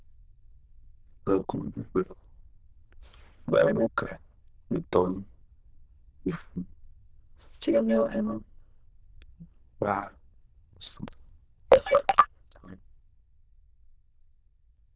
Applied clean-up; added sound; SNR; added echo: neural diffusion model UNIVERSE++.